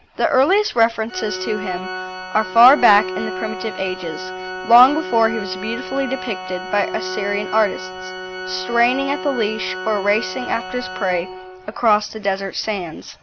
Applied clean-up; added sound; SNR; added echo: none; Organ; 10 dB; none.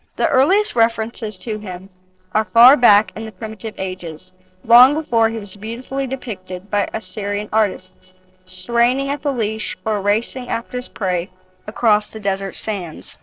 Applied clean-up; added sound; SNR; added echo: neural separator model SepFormer DNS4.